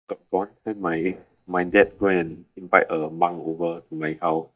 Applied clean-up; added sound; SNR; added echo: neural mask model DeepFilterNet 3.